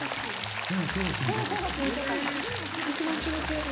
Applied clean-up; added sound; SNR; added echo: none; Rain; 2 dB; reverberation time 0.4 s.